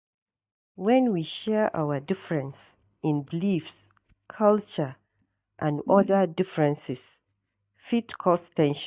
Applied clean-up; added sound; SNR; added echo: neural mask model DeepFilterNet 3.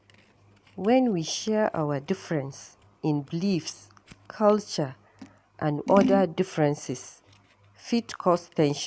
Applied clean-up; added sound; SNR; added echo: none; Scissors; 12 dB; none.